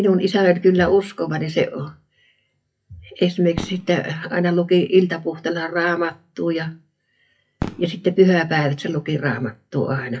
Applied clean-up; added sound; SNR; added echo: classical method WPE with log-MMSE.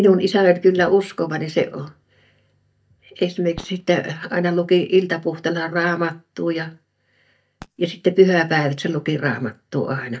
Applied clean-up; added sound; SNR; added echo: neural mask model DeepFilterNet 3.